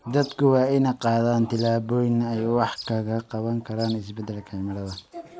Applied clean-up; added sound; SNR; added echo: none; none; none; none.